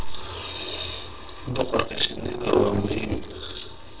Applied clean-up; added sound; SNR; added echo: neural separator model SepFormer DNS4.